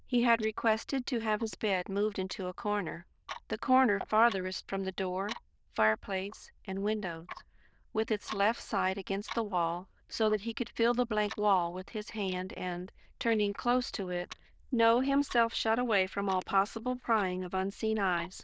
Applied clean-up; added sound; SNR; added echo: neural diffusion model UNIVERSE++.